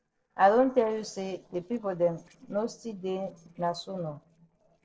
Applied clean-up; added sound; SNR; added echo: neural separator model SepFormer DNS4.